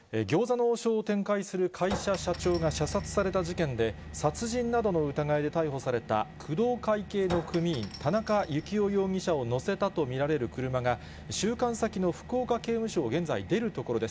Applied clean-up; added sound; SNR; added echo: none; Chink, clink; 14 dB; none.